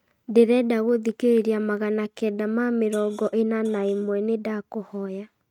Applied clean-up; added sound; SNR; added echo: neural mask model RNNoise.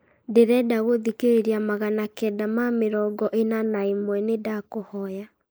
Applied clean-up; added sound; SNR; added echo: neural mask model Resemble Enhance denoiser.